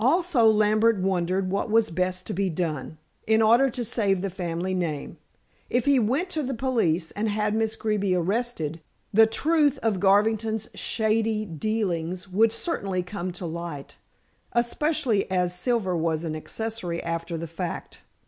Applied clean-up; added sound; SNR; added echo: none; none; none; none.